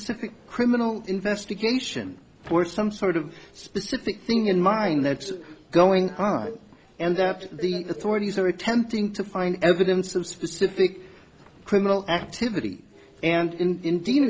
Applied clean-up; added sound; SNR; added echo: none; Subway, metro, underground; 19 dB; none.